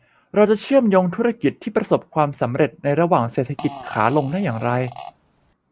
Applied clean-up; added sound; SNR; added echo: none; Fart; 18 dB; none.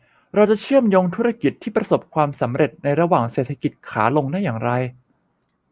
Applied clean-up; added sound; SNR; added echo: none; none; none; none.